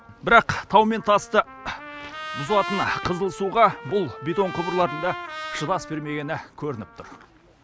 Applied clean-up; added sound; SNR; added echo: none; Trumpet; 13 dB; none.